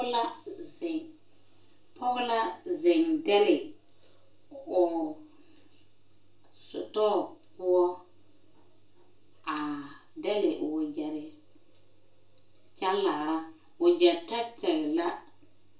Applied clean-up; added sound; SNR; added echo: none; none; none; reverberation time 0.3 s.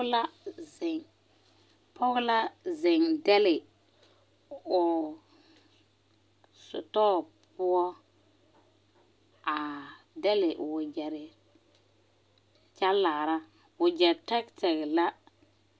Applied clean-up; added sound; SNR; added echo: none; none; none; none.